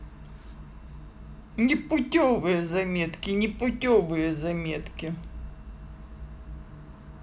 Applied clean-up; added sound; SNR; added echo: none; none; none; none.